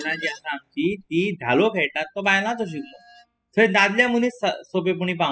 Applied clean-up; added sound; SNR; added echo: classical method spectral subtraction.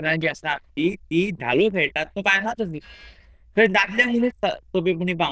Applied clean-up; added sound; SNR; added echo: neural diffusion model UNIVERSE++.